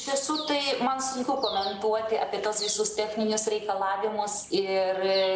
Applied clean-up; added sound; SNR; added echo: none; Bird; 15 dB; none.